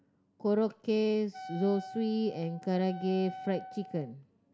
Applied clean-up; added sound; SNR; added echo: none; Wind instrument, woodwind instrument; 14 dB; none.